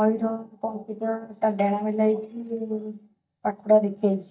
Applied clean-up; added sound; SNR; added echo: neural mask model DeepFilterNet 3.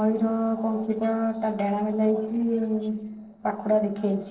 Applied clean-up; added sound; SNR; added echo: neural separator model SepFormer DNS4.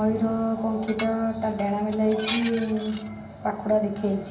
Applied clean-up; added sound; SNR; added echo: none; Dishes, pots, and pans; 13 dB; reverberation time 0.7 s.